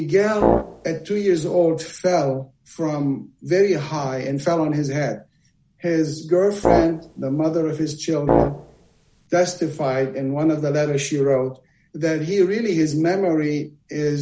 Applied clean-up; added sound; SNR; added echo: none; Brass instrument; 1 dB; none.